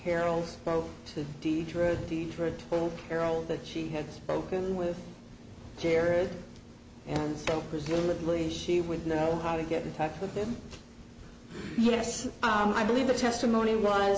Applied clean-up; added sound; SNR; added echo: none; none; none; none.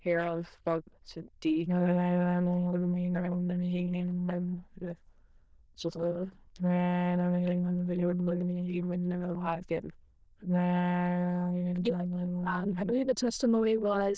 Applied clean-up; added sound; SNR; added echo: neural diffusion model UNIVERSE++.